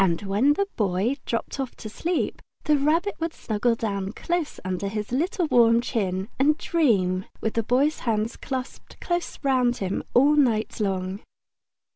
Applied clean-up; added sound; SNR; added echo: none; none; none; none.